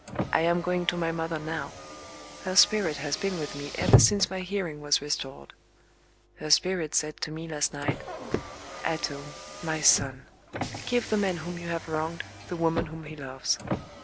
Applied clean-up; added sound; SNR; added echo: none; Car; 4 dB; none.